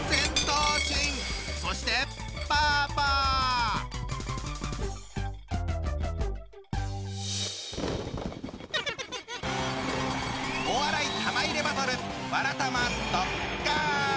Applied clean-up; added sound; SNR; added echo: none; Coin (dropping); 12 dB; none.